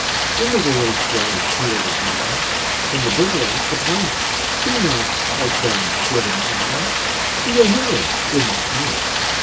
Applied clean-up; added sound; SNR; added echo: none; Rain; -4 dB; reverberation time 0.2 s.